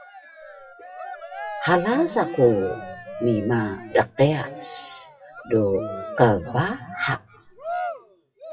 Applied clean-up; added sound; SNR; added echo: classical method WPE with log-MMSE.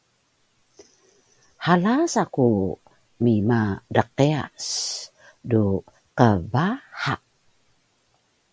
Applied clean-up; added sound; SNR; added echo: none; none; none; none.